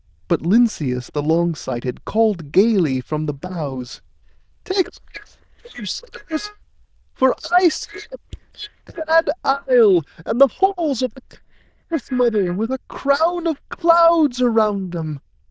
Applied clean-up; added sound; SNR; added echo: neural diffusion model UNIVERSE++.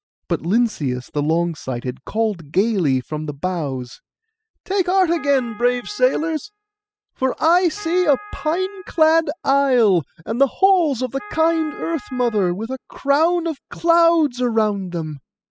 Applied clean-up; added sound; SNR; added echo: classical method spectral subtraction.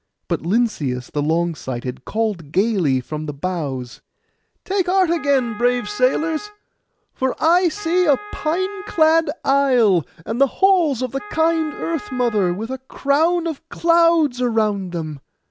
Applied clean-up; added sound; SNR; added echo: none; Wind instrument, woodwind instrument; 17 dB; none.